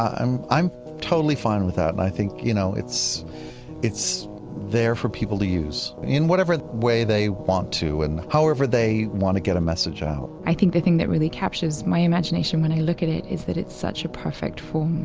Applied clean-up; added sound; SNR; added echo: none; none; none; none.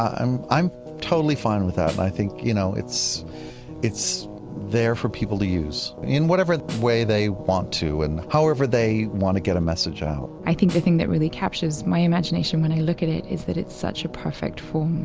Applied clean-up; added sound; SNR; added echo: none; Snare drum; 17 dB; none.